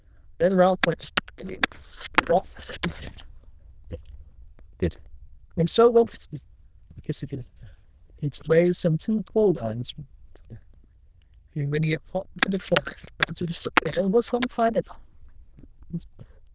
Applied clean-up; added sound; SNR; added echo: neural diffusion model UNIVERSE++.